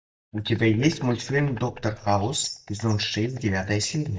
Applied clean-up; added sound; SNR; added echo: neural mask model DeepFilterNet 3.